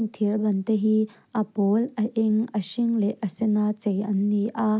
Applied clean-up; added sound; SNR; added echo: none; none; none; none.